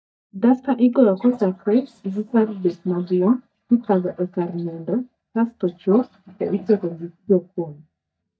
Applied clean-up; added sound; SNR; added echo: neural mask model DeepFilterNet 3.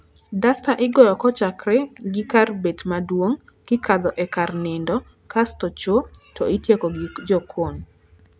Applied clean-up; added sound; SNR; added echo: none; none; none; none.